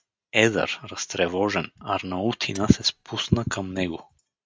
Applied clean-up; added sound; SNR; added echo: neural mask model RNNoise.